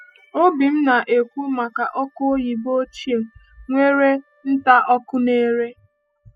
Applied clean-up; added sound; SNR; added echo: classical method spectral subtraction.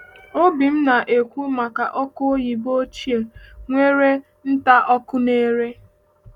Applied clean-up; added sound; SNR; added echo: none; none; none; none.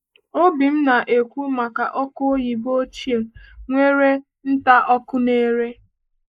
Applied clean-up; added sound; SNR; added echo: neural mask model Resemble Enhance denoiser.